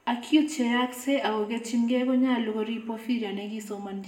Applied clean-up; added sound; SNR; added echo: none; none; none; reverberation time 0.6 s.